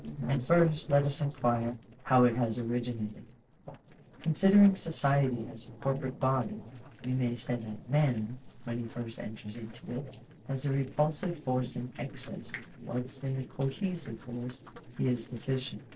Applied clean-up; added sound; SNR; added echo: neural separator model SepFormer DNS4.